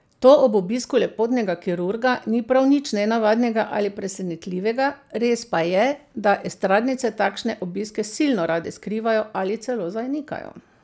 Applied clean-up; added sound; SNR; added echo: none; none; none; none.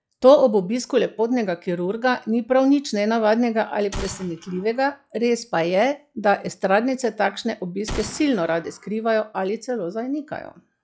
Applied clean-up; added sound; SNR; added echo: classical method log-MMSE.